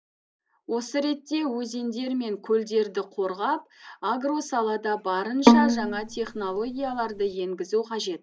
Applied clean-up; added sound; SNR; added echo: none; Bowed string instrument; -5 dB; none.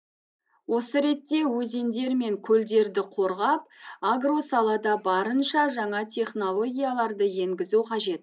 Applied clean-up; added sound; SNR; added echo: none; none; none; none.